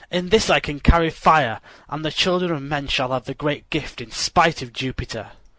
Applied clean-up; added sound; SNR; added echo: none; none; none; none.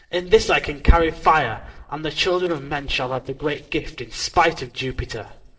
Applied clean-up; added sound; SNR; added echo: neural separator model SepFormer DNS4.